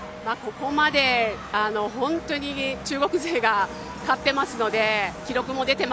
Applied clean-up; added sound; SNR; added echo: none; Telephone; 19 dB; none.